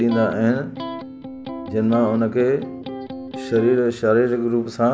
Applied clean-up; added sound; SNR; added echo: none; Electric guitar; 11 dB; none.